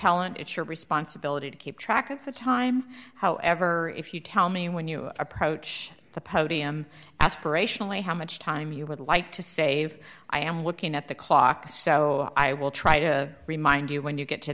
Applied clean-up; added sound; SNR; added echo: none; none; none; none.